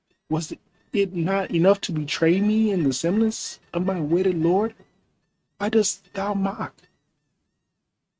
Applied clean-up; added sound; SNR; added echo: neural mask model RNNoise.